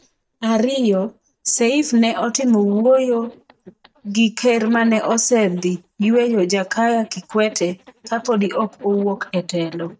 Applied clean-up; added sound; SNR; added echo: neural mask model DeepFilterNet 3.